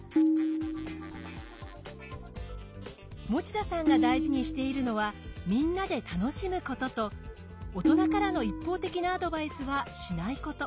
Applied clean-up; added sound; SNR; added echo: none; Tabla; -2 dB; none.